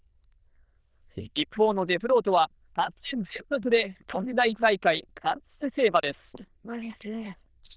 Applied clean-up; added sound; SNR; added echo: neural diffusion model UNIVERSE++.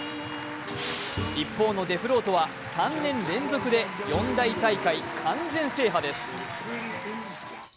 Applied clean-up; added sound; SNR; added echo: none; Bowed string instrument; 14 dB; none.